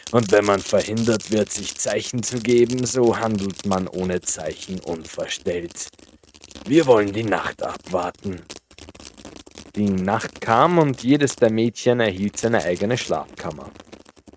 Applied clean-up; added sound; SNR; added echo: neural mask model RNNoise.